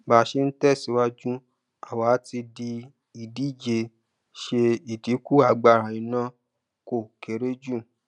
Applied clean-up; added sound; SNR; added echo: none; none; none; none.